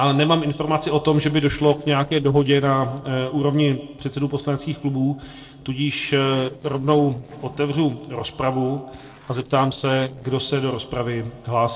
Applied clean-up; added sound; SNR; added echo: neural separator model SepFormer DNS4.